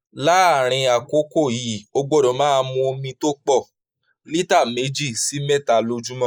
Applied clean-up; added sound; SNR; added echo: neural mask model Resemble Enhance denoiser.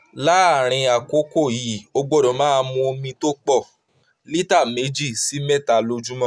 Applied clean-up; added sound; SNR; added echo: none; none; none; none.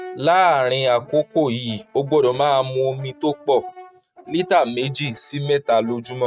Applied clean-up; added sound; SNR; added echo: neural mask model RNNoise.